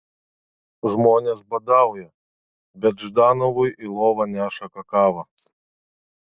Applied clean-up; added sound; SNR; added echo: none; none; none; none.